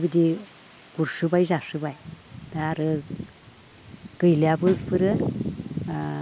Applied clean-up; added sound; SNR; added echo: none; Snare drum; 15 dB; none.